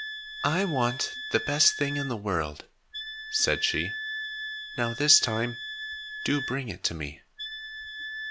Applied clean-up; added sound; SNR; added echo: none; Wind instrument, woodwind instrument; 8 dB; none.